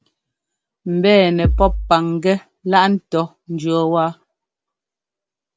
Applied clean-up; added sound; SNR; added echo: none; Bass drum; -1 dB; none.